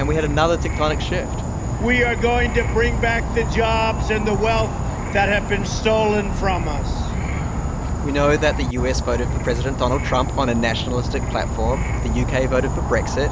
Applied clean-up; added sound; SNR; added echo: none; Insect / Frog; 1 dB; none.